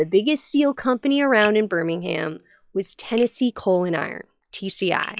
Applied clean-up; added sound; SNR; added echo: classical method log-MMSE.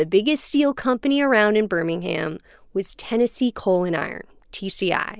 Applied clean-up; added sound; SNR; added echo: none; none; none; none.